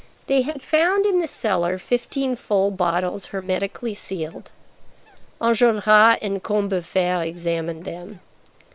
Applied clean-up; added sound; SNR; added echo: neural separator model SepFormer WHAM!.